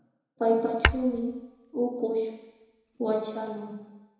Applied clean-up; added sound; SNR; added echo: none; Tap / Hammer / Glass; 4 dB; reverberation time 1.0 s.